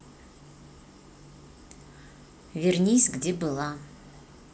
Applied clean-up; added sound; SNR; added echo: none; none; none; none.